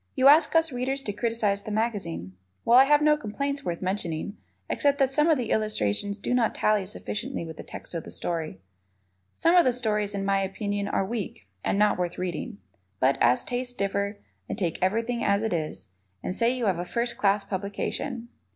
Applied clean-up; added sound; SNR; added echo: none; none; none; none.